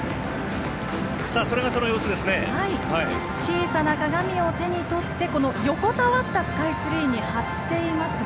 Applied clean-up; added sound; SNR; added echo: none; none; none; none.